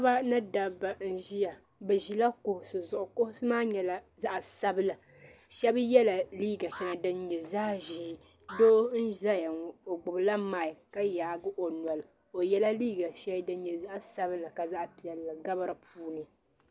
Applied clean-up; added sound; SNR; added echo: none; Alarm; 18 dB; none.